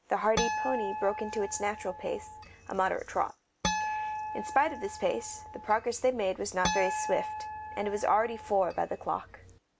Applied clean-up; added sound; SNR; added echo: none; Harp; 6 dB; none.